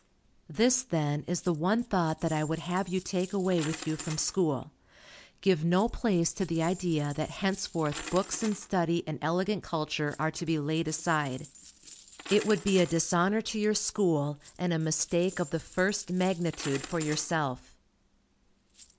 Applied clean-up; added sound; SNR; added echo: none; Coin (dropping); 18 dB; none.